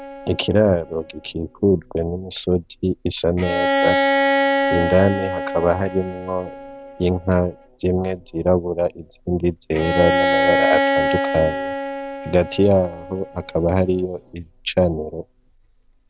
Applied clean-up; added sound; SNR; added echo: none; Bowed string instrument; 3 dB; none.